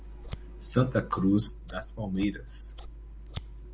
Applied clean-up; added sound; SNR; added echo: none; Scissors; 12 dB; none.